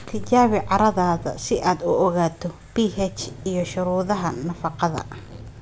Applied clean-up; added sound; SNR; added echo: none; none; none; none.